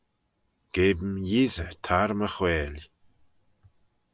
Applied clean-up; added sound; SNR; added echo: none; none; none; none.